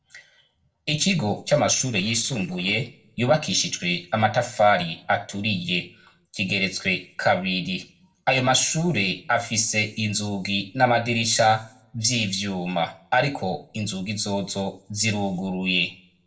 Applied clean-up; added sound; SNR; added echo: neural separator model SepFormer DNS4.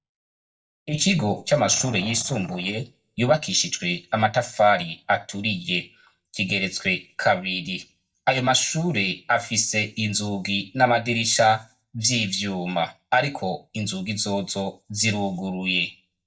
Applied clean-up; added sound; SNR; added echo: neural mask model DeepFilterNet 3.